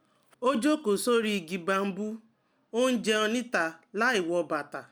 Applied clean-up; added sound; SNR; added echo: none; none; none; none.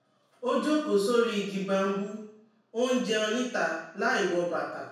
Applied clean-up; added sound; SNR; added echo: none; none; none; reverberation time 0.7 s.